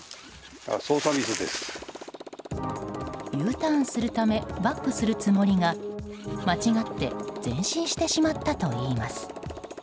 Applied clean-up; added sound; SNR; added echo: none; Motorcycle; 14 dB; none.